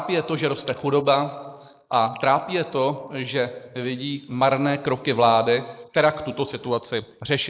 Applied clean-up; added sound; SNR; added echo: neural mask model Resemble Enhance denoiser.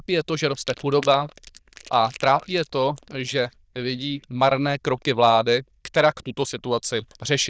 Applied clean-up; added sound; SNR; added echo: neural diffusion model UNIVERSE++.